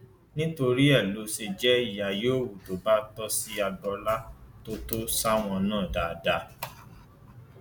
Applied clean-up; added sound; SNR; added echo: none; none; none; none.